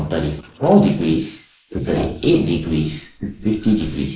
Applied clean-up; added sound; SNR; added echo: neural mask model Resemble Enhance denoiser.